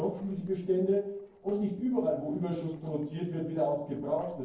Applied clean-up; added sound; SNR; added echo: neural separator model SepFormer DNS4.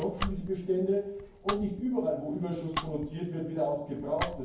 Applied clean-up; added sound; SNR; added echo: none; Domestic sounds, home sounds; 8 dB; reverberation time 0.9 s.